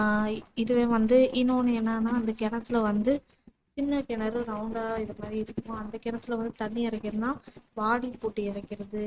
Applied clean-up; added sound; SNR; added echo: neural mask model RNNoise.